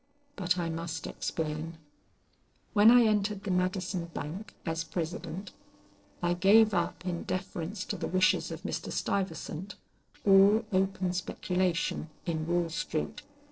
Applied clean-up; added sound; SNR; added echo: neural separator model SepFormer DNS4.